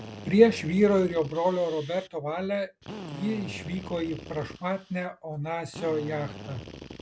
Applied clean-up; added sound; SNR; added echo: none; Drill; 15 dB; none.